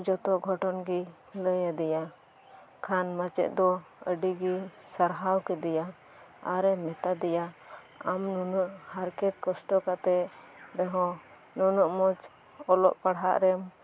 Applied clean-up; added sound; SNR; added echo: none; none; none; none.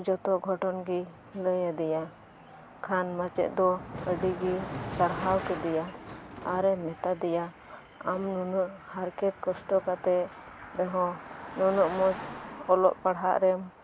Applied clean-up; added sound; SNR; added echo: none; Car passing by; 13 dB; none.